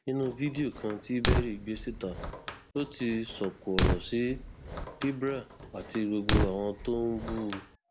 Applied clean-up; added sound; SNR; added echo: none; Fire; -1 dB; none.